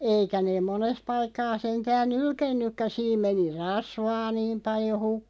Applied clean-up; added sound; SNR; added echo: none; none; none; none.